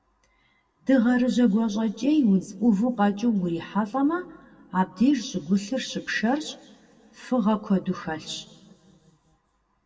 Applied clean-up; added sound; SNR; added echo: none; none; none; reverberation time 1.4 s.